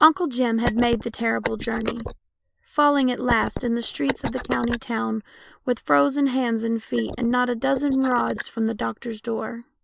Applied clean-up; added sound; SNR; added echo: neural mask model Resemble Enhance denoiser.